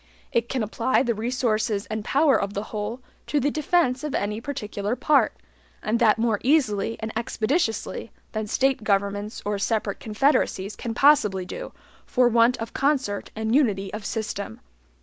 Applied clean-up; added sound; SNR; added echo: none; none; none; none.